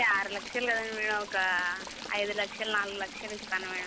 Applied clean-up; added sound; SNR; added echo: none; Stream / Trickle, dribble; 11 dB; none.